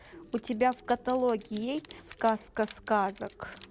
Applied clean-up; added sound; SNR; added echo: none; Crushing; 20 dB; none.